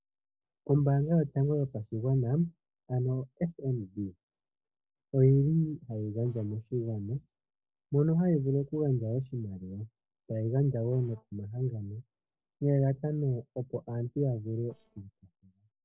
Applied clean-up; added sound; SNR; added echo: neural separator model SepFormer DNS4.